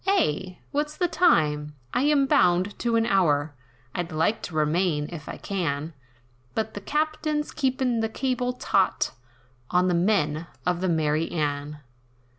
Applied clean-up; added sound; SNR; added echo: none; none; none; none.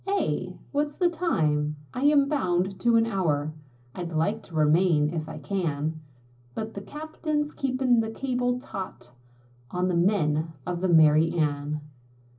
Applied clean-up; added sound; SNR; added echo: none; none; none; reverberation time 0.4 s.